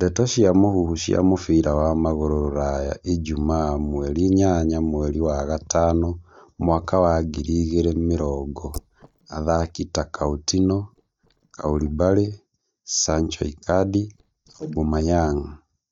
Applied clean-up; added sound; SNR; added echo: neural mask model DeepFilterNet 3.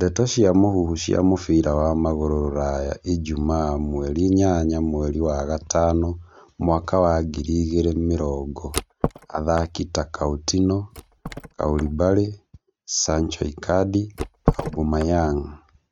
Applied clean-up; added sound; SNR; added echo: neural mask model RNNoise.